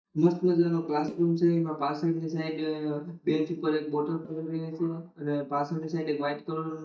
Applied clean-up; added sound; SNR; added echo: neural mask model DeepFilterNet 3.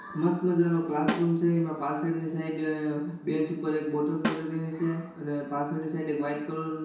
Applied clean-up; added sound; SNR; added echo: none; Snare drum; 8 dB; reverberation time 0.7 s.